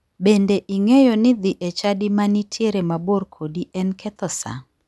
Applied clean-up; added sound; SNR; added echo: none; none; none; none.